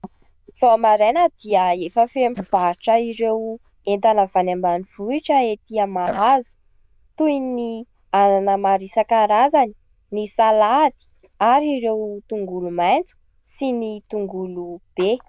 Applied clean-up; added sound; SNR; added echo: neural diffusion model UNIVERSE++.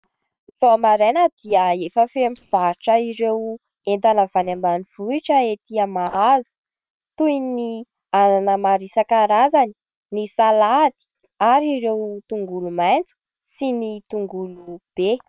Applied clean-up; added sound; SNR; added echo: neural separator model SepFormer WHAM!.